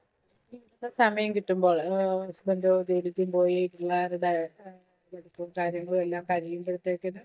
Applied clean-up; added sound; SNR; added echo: neural mask model DeepFilterNet 3.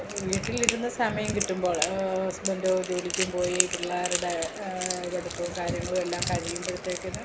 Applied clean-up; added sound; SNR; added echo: none; Crackle; 4 dB; none.